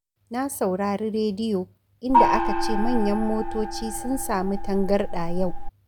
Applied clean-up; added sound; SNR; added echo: none; Gong; -2 dB; none.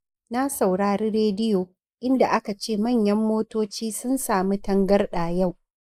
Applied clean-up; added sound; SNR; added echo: neural mask model Resemble Enhance denoiser.